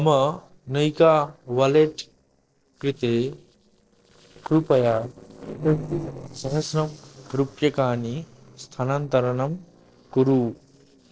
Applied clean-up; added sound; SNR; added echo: neural separator model SepFormer DNS4.